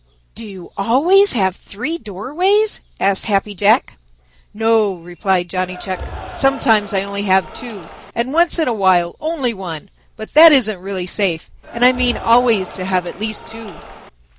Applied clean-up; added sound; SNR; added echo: none; Cheering; 13 dB; none.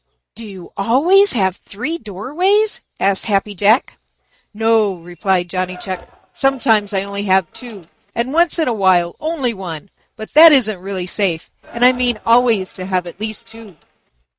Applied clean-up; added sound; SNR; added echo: neural mask model RNNoise.